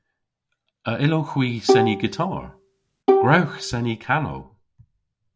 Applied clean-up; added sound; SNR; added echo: none; Bowed string instrument; -2 dB; none.